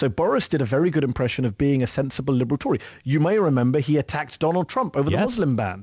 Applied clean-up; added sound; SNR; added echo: none; none; none; none.